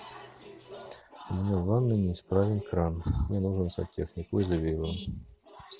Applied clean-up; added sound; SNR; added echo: none; none; none; none.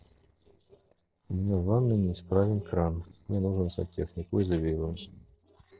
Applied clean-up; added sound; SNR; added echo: neural separator model SepFormer DNS4.